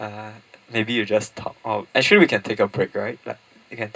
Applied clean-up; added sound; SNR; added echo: none; none; none; reverberation time 0.2 s.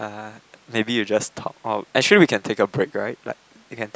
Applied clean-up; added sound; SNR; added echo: none; none; none; none.